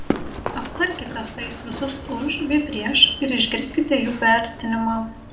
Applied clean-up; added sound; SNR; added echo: none; Run; 10 dB; reverberation time 0.6 s.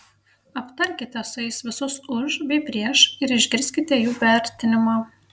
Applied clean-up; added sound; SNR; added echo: none; none; none; none.